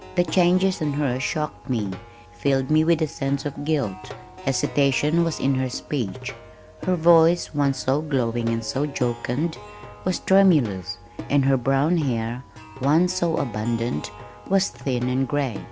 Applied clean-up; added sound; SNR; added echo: none; Plucked string instrument; 16 dB; none.